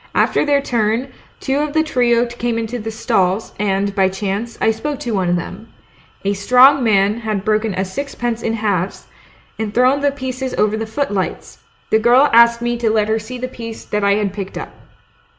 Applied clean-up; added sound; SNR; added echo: none; none; none; none.